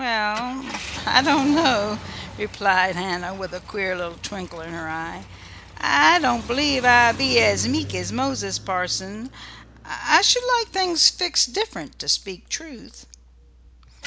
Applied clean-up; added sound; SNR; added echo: none; Car; 15 dB; none.